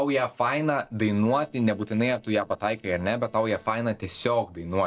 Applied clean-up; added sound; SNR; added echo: neural separator model SepFormer DNS4.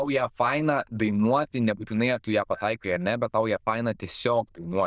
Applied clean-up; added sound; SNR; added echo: neural diffusion model UNIVERSE++.